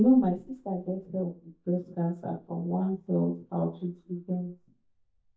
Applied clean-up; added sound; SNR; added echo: neural mask model DeepFilterNet 3.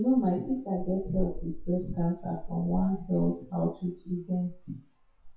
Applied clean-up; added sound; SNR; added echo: classical method WPE with log-MMSE.